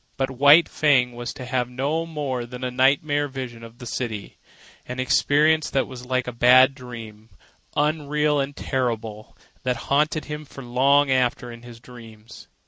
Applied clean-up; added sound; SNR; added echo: none; none; none; none.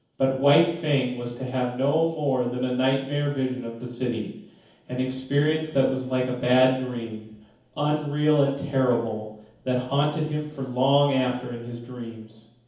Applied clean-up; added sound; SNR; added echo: none; none; none; reverberation time 0.7 s.